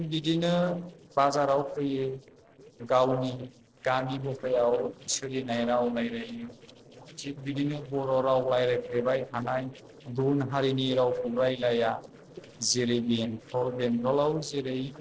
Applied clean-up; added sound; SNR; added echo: neural separator model SepFormer DNS4.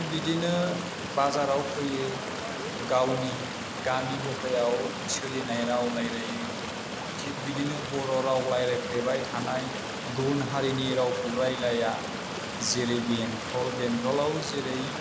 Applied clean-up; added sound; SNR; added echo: none; Stream; 5 dB; none.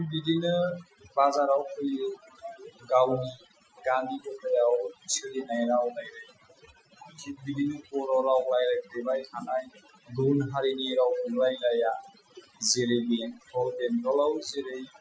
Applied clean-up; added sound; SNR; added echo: classical method Wiener filter.